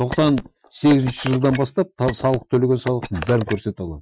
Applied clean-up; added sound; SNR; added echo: classical method Wiener filter.